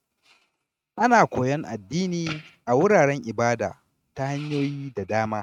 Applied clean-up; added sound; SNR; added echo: neural mask model RNNoise.